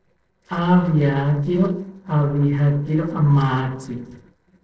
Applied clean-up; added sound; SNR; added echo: neural separator model SepFormer DNS4.